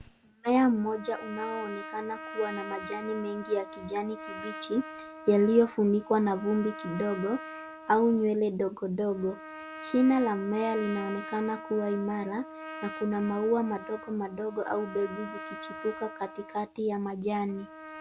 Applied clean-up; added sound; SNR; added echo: none; Trumpet; 13 dB; none.